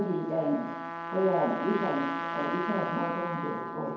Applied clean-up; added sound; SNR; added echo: none; Trumpet; 5 dB; reverberation time 0.9 s.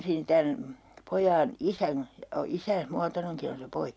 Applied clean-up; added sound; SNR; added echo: none; none; none; none.